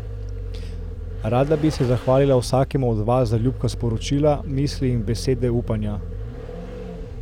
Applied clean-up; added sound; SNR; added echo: none; Vehicle; 8 dB; none.